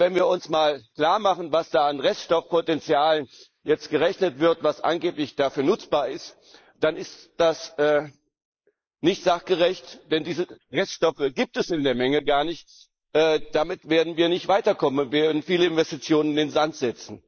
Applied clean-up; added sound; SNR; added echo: neural mask model Resemble Enhance denoiser.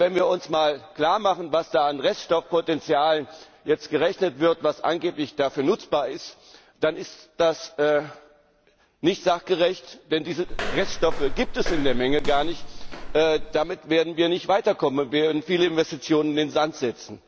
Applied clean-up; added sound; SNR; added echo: none; Walk, footsteps; 3 dB; none.